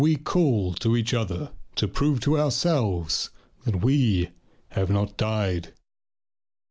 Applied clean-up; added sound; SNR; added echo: none; none; none; none.